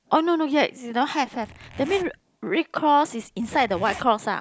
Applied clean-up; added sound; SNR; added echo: none; Zipper (clothing); 17 dB; none.